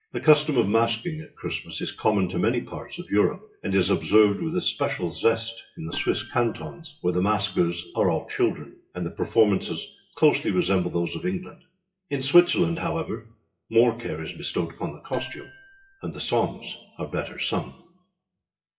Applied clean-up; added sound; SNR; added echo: classical method WPE with log-MMSE.